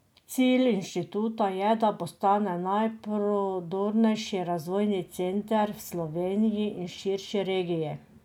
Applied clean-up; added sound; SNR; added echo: none; none; none; none.